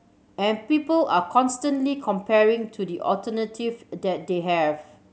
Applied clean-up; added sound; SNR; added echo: none; none; none; none.